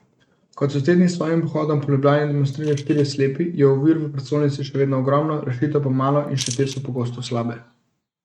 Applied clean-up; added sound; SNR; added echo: neural mask model RNNoise.